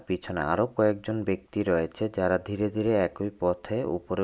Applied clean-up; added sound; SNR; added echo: neural mask model Resemble Enhance denoiser.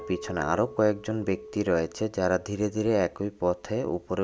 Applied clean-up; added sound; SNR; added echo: none; Chink, clink; 18 dB; none.